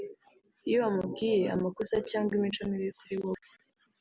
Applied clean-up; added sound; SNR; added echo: none; none; none; none.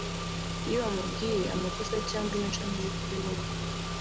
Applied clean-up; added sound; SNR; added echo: none; Engine / Car; 0 dB; none.